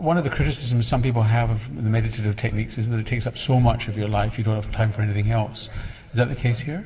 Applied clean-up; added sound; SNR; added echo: none; Breathing; 11 dB; reverberation time 1.5 s.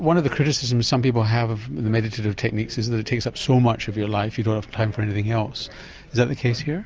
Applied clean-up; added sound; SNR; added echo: none; none; none; none.